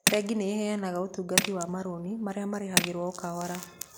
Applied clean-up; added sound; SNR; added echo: none; Tools; 2 dB; none.